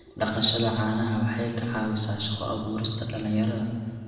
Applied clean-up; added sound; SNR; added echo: none; none; none; reverberation time 1.5 s.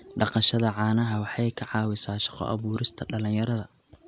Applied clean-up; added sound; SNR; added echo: none; none; none; none.